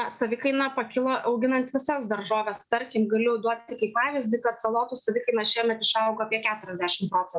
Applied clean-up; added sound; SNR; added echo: none; none; none; none.